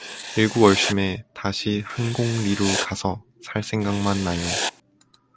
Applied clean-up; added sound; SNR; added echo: none; Writing; 9 dB; none.